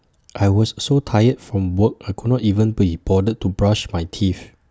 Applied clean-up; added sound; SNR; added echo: none; none; none; none.